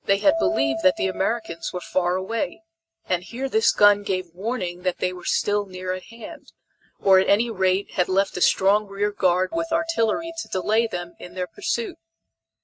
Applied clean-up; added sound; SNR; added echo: neural mask model RNNoise.